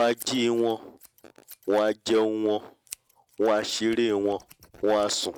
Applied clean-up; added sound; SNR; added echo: neural mask model RNNoise.